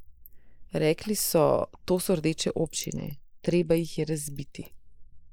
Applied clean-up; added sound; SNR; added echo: neural mask model Resemble Enhance denoiser.